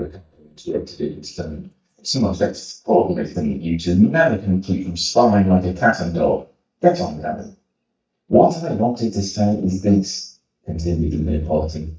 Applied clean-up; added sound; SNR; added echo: neural mask model DeepFilterNet 3.